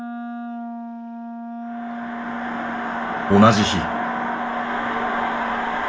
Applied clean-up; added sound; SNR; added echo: none; Wind instrument, woodwind instrument; 9 dB; reverberation time 0.2 s.